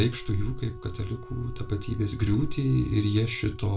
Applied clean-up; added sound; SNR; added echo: none; Wind instrument, woodwind instrument; 20 dB; reverberation time 0.3 s.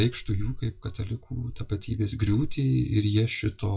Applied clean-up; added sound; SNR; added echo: classical method WPE with log-MMSE.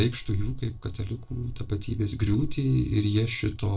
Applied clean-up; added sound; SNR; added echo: neural separator model SepFormer DNS4.